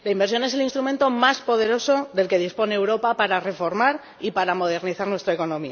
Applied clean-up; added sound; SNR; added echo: none; none; none; none.